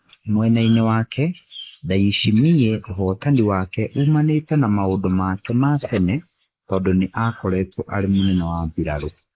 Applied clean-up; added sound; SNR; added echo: neural mask model Resemble Enhance denoiser.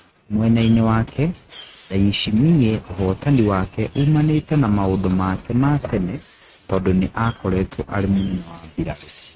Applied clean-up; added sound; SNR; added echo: neural mask model RNNoise.